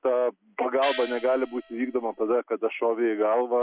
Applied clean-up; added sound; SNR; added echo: none; Gong; 14 dB; none.